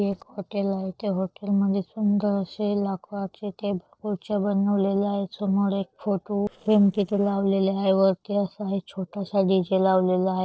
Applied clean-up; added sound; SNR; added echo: neural separator model SepFormer DNS4.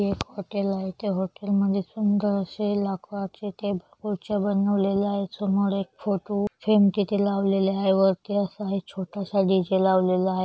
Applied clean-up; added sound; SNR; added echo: none; none; none; none.